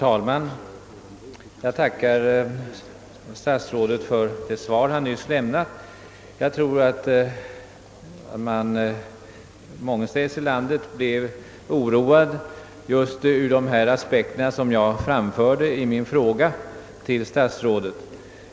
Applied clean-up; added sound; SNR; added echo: none; none; none; none.